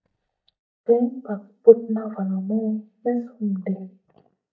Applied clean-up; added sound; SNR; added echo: neural mask model DeepFilterNet 3.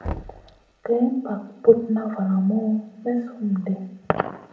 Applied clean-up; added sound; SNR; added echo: none; Knock; 15 dB; reverberation time 0.8 s.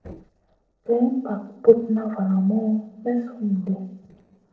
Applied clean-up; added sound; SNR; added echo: neural separator model SepFormer DNS4.